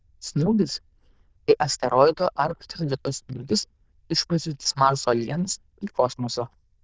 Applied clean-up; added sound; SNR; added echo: neural diffusion model UNIVERSE++.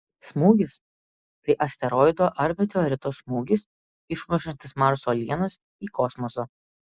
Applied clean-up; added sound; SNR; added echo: neural mask model Resemble Enhance denoiser.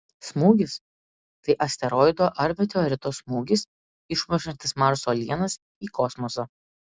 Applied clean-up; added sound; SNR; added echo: none; none; none; none.